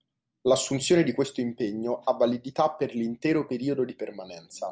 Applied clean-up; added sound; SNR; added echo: none; none; none; none.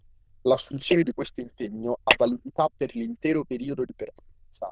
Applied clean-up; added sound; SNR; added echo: neural diffusion model UNIVERSE++.